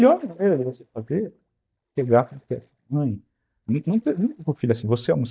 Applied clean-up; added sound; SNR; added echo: neural mask model DeepFilterNet 3.